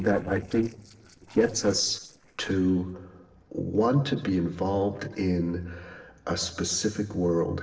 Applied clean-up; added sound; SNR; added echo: neural separator model SepFormer DNS4.